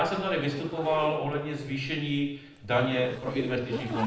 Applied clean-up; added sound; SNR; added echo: neural separator model SepFormer DNS4.